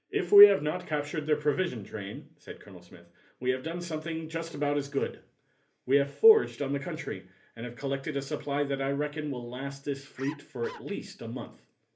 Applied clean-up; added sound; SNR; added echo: none; Bark; 18 dB; reverberation time 0.3 s.